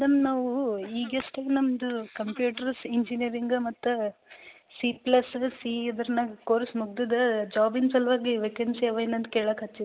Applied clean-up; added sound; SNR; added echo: neural mask model Resemble Enhance denoiser.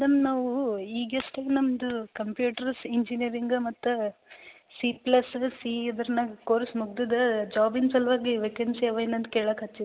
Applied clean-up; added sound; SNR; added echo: none; none; none; none.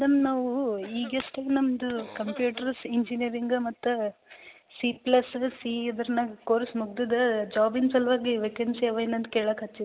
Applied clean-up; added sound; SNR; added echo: none; Cough; 19 dB; none.